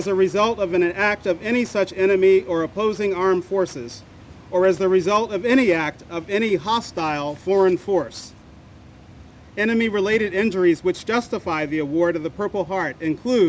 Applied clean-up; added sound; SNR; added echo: none; none; none; none.